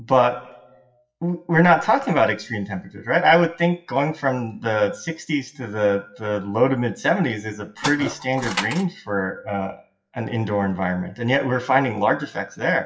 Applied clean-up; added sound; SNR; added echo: classical method WPE with log-MMSE.